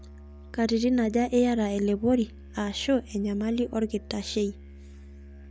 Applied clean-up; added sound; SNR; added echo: none; Musical instrument; 18 dB; none.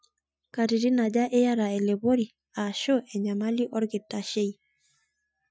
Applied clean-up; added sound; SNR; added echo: classical method Wiener filter.